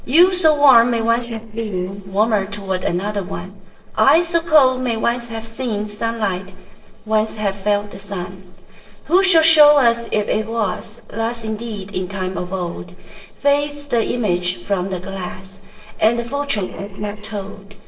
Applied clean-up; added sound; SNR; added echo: neural separator model SepFormer DNS4.